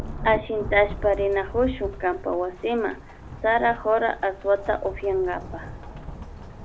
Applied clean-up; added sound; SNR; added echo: none; Rain / Thunderstorm; 11 dB; none.